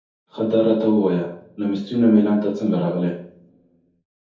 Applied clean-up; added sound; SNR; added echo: none; none; none; reverberation time 0.6 s.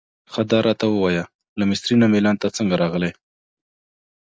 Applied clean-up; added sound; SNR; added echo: none; none; none; none.